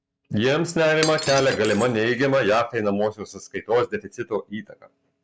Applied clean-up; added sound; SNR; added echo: none; Shatter; 11 dB; none.